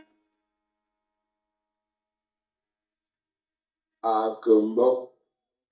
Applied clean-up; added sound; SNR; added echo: neural mask model DeepFilterNet 3.